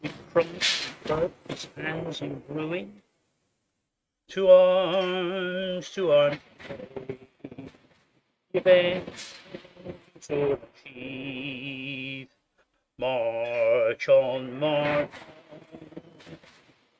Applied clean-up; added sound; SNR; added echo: neural mask model RNNoise.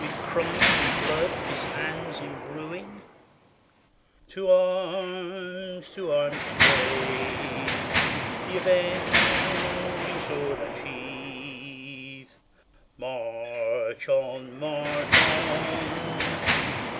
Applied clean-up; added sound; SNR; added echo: none; Mechanisms; -1 dB; none.